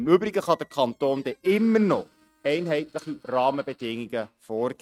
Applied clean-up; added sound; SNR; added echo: neural mask model RNNoise.